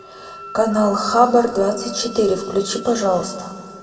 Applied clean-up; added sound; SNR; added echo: none; Wind instrument, woodwind instrument; 18 dB; reverberation time 1.7 s.